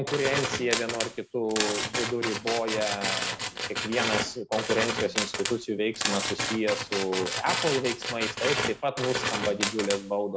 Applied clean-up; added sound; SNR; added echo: none; Tools; 2 dB; none.